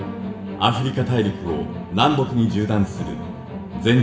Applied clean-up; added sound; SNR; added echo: none; none; none; reverberation time 0.8 s.